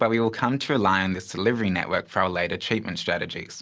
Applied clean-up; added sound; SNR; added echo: none; none; none; none.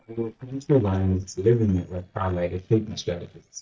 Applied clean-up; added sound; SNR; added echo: neural mask model DeepFilterNet 3.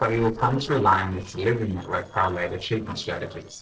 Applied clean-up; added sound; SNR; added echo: neural separator model SepFormer DNS4.